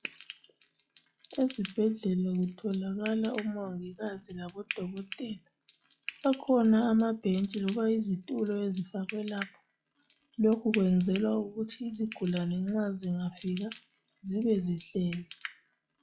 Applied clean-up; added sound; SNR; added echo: classical method log-MMSE.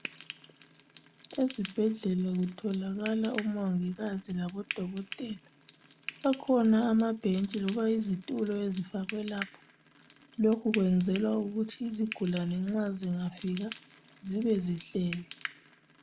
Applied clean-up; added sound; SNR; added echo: none; Frying (food); 16 dB; none.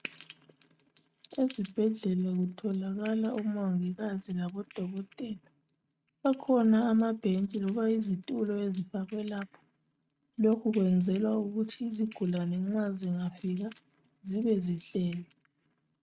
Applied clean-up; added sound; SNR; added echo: neural mask model RNNoise.